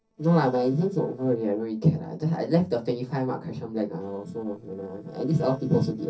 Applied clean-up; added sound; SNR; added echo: neural separator model SepFormer DNS4.